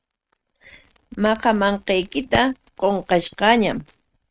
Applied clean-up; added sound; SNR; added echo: neural mask model RNNoise.